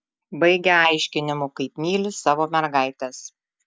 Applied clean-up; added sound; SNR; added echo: none; none; none; none.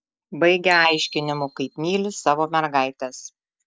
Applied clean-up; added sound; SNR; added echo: neural separator model SepFormer DNS4.